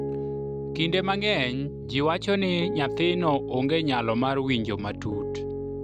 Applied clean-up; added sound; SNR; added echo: none; Piano; 6 dB; none.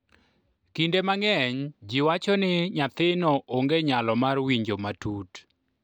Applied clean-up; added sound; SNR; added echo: none; none; none; none.